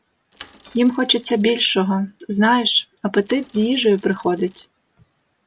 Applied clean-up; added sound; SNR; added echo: none; Mechanisms / Bicycle; 19 dB; none.